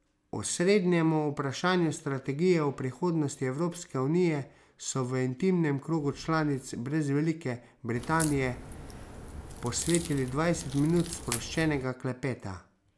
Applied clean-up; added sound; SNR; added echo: none; Crack; 10 dB; none.